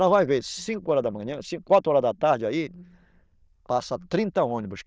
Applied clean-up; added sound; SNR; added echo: neural diffusion model UNIVERSE++.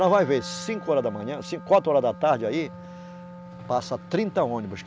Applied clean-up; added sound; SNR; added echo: none; Wind instrument, woodwind instrument; 15 dB; none.